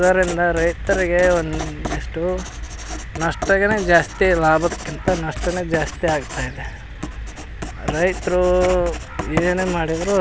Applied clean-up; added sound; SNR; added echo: none; Writing; 8 dB; none.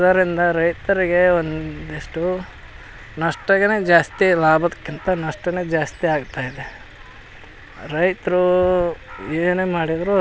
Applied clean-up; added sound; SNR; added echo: none; none; none; none.